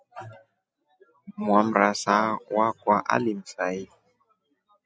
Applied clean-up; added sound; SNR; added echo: none; none; none; none.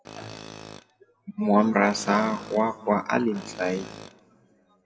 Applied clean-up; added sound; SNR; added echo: none; Tools; 18 dB; reverberation time 1.2 s.